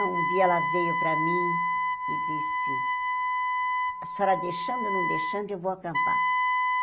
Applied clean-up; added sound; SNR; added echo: none; Wind instrument, woodwind instrument; -4 dB; none.